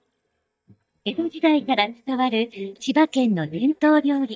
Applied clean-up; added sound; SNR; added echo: neural mask model DeepFilterNet 3.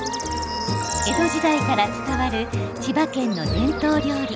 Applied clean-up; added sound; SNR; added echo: none; Bird / Insect / Frog; 10 dB; none.